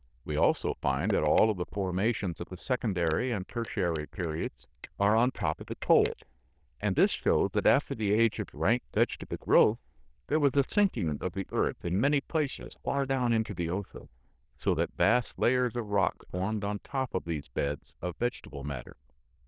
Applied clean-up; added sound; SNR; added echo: neural diffusion model UNIVERSE++.